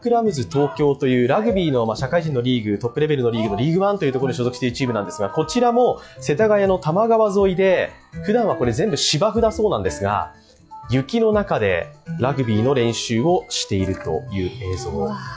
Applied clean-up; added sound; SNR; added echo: classical method log-MMSE.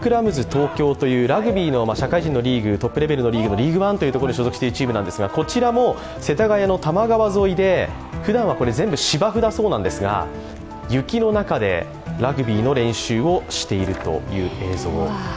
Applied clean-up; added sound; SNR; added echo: none; Trumpet; 18 dB; none.